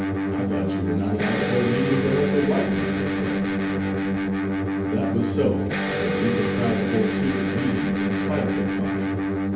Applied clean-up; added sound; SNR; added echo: none; Electric guitar; -3 dB; reverberation time 2.2 s.